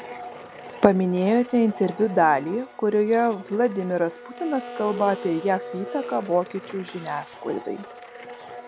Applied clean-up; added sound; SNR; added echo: none; Domestic sounds, home sounds; 14 dB; none.